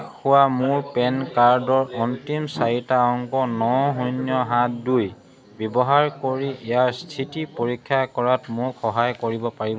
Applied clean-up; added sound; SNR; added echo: none; none; none; none.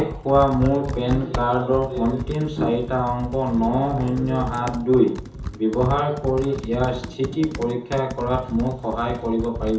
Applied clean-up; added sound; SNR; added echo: none; Computer keyboard; 10 dB; reverberation time 0.6 s.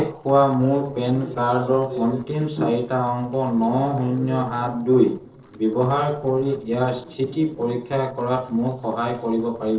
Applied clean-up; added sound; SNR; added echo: neural separator model SepFormer DNS4.